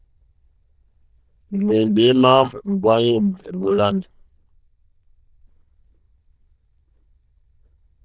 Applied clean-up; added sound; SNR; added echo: neural diffusion model UNIVERSE++.